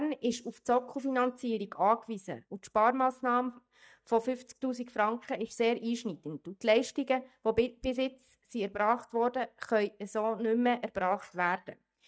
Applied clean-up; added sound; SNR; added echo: neural mask model DeepFilterNet 3.